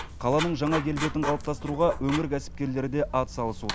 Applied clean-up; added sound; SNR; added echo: none; Writing; 8 dB; none.